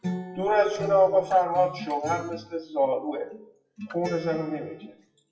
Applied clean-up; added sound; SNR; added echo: classical method WPE with log-MMSE.